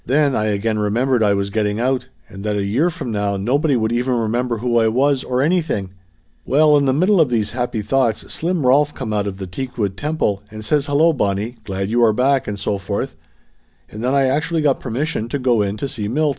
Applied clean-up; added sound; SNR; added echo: none; none; none; none.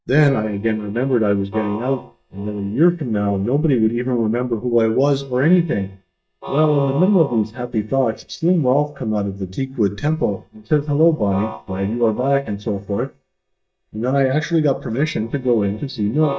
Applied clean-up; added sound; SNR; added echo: neural mask model DeepFilterNet 3.